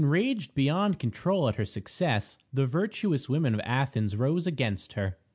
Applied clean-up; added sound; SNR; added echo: none; none; none; none.